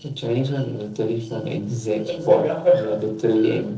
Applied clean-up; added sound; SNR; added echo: neural separator model SepFormer DNS4.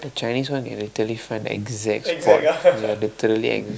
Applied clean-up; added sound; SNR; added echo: none; none; none; none.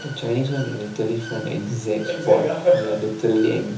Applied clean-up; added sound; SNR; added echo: none; Water / Bird; 18 dB; reverberation time 0.7 s.